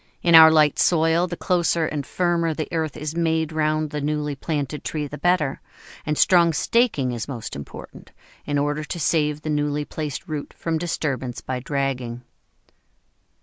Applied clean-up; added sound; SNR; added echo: none; none; none; none.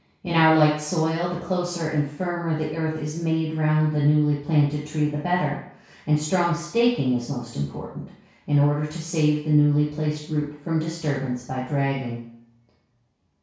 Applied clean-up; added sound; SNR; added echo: none; none; none; reverberation time 0.6 s.